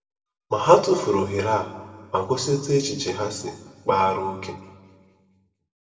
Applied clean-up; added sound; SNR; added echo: none; none; none; reverberation time 1.1 s.